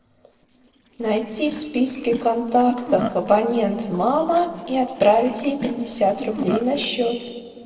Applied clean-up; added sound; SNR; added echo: neural separator model SepFormer DNS4.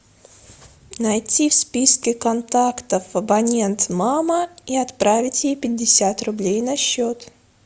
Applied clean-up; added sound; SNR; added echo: none; none; none; none.